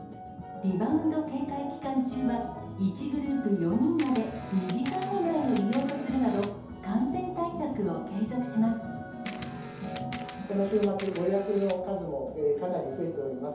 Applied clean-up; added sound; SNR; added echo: none; Camera; 17 dB; reverberation time 0.8 s.